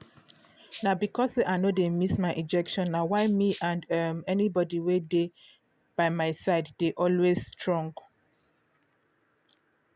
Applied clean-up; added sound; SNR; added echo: none; Rattle (instrument); 16 dB; none.